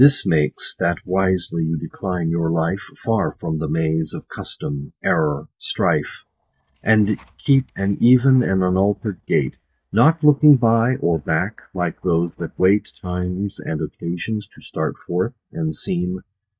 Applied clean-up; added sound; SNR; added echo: neural mask model DeepFilterNet 3.